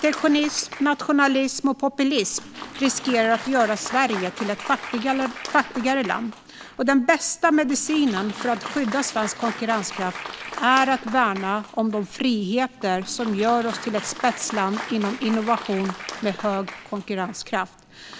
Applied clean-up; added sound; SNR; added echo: none; Applause; 13 dB; none.